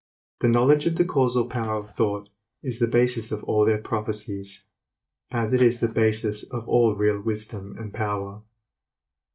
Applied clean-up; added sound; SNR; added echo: neural mask model DeepFilterNet 3.